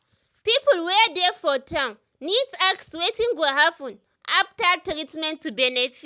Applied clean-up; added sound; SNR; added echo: none; none; none; none.